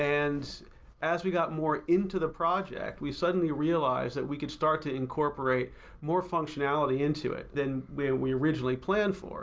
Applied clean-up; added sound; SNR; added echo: none; none; none; none.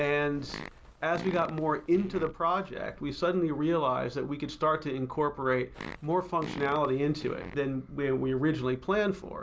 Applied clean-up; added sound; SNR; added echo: none; Fart; 14 dB; none.